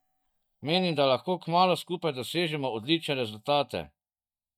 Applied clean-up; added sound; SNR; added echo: neural mask model DeepFilterNet 3.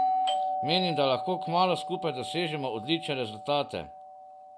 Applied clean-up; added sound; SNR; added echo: none; Doorbell; 3 dB; none.